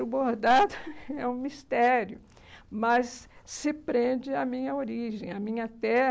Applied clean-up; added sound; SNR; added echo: none; none; none; none.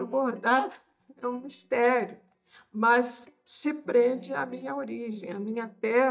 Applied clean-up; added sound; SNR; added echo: neural mask model DeepFilterNet 3.